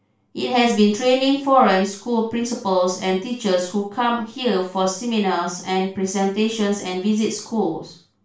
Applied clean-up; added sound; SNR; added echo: none; none; none; reverberation time 0.3 s.